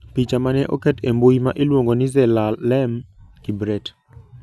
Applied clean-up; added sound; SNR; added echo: none; none; none; none.